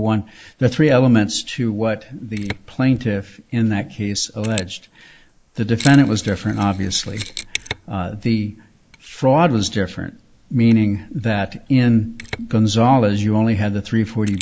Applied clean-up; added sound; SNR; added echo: neural mask model Resemble Enhance denoiser.